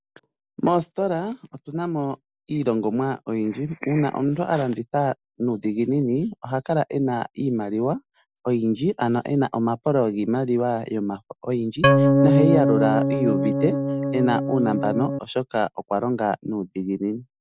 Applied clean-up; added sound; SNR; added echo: none; Organ; -4 dB; none.